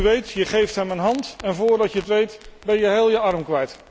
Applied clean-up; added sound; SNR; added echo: none; Crackle; 19 dB; none.